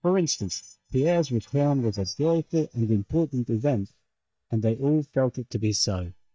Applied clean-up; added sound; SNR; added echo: neural mask model DeepFilterNet 3.